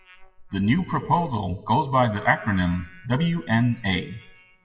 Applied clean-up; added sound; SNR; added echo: classical method WPE with log-MMSE.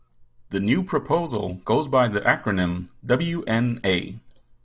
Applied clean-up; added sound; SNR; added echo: none; none; none; none.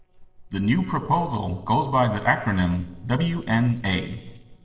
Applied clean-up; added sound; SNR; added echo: neural separator model SepFormer DNS4.